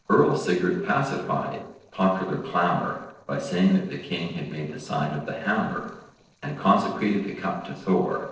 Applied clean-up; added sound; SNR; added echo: neural separator model SepFormer DNS4.